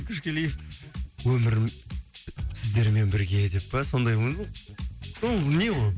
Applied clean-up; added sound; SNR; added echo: none; none; none; none.